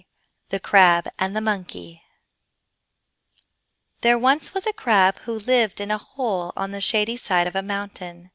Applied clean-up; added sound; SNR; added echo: none; none; none; none.